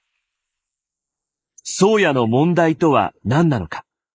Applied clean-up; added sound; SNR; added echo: neural mask model Resemble Enhance denoiser.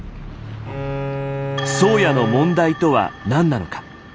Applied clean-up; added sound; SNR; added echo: none; Bowed string instrument; 6 dB; none.